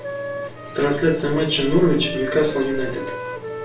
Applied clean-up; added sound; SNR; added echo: none; Wind instrument, woodwind instrument; 11 dB; reverberation time 0.3 s.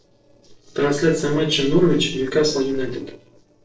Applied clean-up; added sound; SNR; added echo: neural separator model SepFormer DNS4.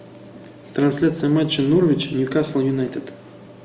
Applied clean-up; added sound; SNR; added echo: none; none; none; none.